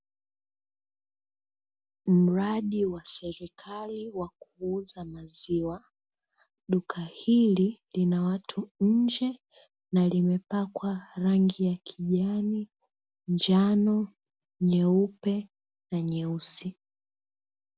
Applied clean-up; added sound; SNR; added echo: none; none; none; none.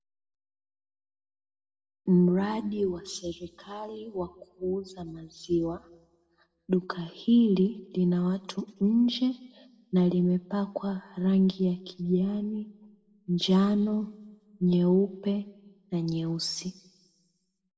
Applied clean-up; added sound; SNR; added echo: none; none; none; reverberation time 0.8 s.